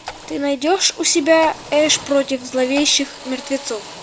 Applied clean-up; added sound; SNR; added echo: none; Raindrop / Splash, splatter + Drill; 16 dB; none.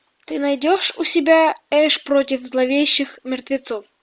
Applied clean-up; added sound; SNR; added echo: none; none; none; none.